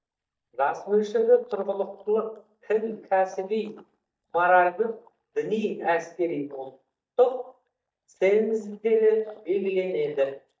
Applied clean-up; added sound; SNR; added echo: neural mask model DeepFilterNet 3.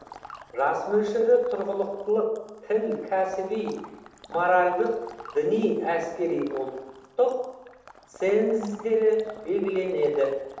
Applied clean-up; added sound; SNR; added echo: none; Water / Liquid; 20 dB; reverberation time 0.8 s.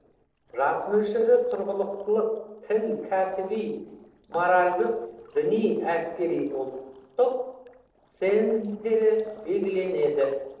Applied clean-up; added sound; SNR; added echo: neural separator model SepFormer DNS4.